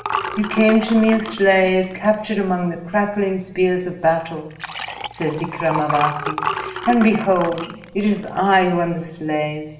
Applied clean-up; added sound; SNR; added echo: none; Liquid; 10 dB; reverberation time 1.3 s.